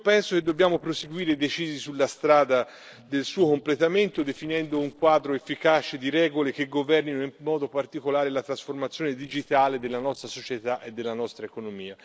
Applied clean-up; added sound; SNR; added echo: neural separator model SepFormer DNS4.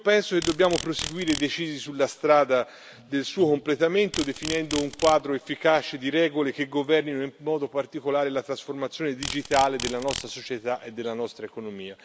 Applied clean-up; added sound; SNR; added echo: none; Insect; 11 dB; none.